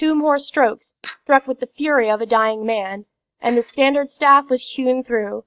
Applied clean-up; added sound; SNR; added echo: neural mask model DeepFilterNet 3.